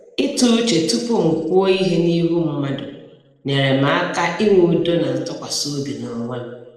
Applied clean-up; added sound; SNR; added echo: none; none; none; reverberation time 1.0 s.